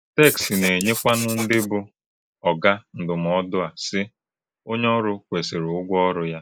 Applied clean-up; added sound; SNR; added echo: neural mask model Resemble Enhance denoiser.